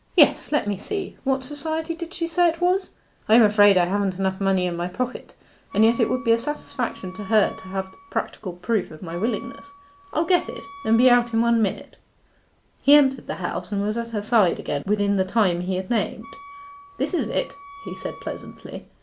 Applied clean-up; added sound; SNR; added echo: none; Wind instrument, woodwind instrument; 20 dB; none.